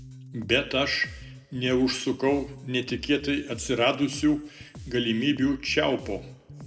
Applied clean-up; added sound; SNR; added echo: none; Bass guitar; 17 dB; reverberation time 1.0 s.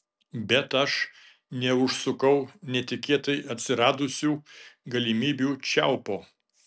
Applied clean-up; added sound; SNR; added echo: none; none; none; none.